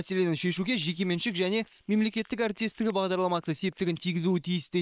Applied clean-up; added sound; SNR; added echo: neural separator model SepFormer WHAM!.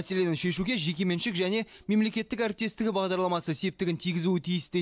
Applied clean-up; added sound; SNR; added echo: none; none; none; none.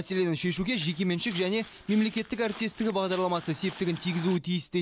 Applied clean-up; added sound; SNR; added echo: none; Walk, footsteps; 19 dB; none.